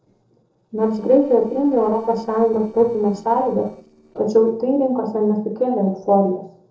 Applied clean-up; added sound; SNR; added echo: neural separator model SepFormer DNS4.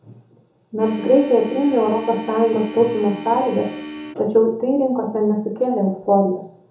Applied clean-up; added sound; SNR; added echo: none; Organ; 12 dB; reverberation time 0.6 s.